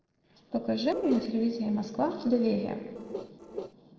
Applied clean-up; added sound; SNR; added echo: neural separator model SepFormer DNS4.